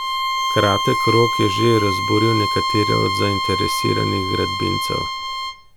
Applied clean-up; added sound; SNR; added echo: none; Bowed string instrument; 1 dB; none.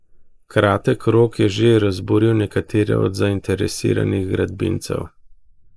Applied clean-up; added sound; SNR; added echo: neural mask model Resemble Enhance denoiser.